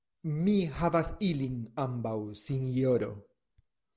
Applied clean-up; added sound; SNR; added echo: none; none; none; none.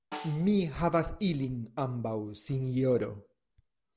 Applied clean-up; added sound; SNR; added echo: none; Snare drum; 18 dB; none.